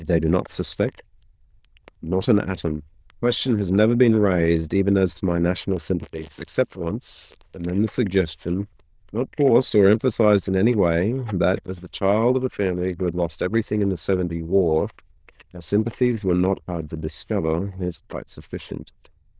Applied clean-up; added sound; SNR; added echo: neural diffusion model UNIVERSE++.